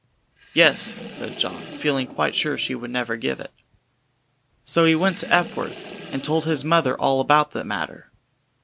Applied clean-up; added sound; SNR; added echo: none; Sink (filling or washing) / Water; 16 dB; none.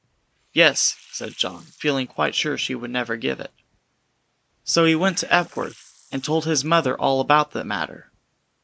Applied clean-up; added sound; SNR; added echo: neural mask model Resemble Enhance denoiser.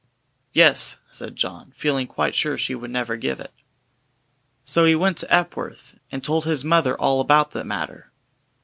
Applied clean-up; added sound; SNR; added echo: none; none; none; none.